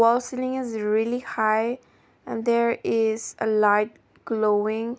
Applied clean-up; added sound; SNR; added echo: none; none; none; none.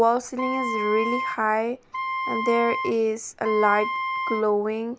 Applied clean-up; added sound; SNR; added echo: none; Wind instrument, woodwind instrument; 4 dB; none.